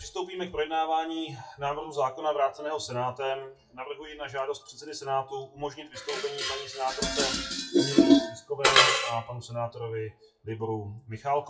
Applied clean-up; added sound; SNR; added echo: classical method WPE with log-MMSE.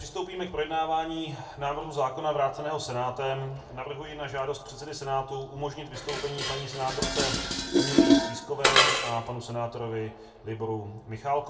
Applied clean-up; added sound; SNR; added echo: none; Dishes, pots, and pans; -1 dB; reverberation time 0.3 s.